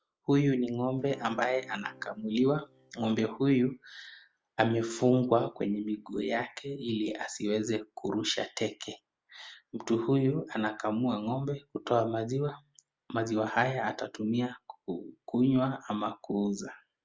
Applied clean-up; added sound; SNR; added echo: none; Acoustic guitar / Strum; 20 dB; none.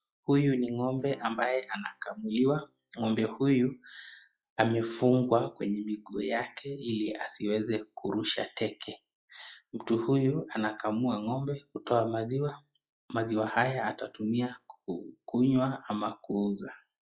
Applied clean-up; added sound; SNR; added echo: classical method log-MMSE.